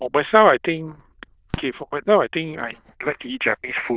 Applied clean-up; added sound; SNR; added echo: neural diffusion model UNIVERSE++.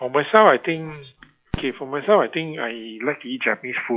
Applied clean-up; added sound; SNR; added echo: classical method log-MMSE.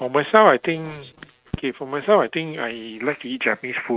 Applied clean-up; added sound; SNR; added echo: neural mask model RNNoise.